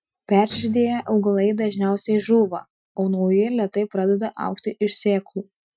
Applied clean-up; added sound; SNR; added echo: classical method Wiener filter.